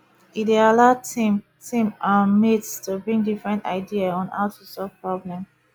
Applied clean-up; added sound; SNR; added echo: none; none; none; none.